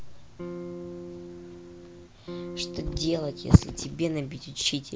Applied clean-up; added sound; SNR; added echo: none; Electric guitar / Strum; 11 dB; none.